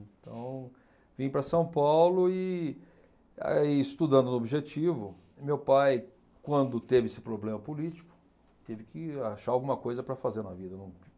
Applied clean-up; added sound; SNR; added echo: none; none; none; none.